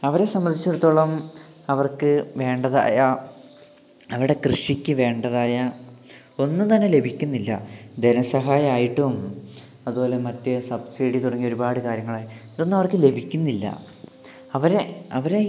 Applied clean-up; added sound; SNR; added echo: none; none; none; none.